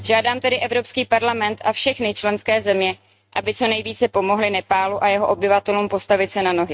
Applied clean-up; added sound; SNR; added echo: neural mask model RNNoise.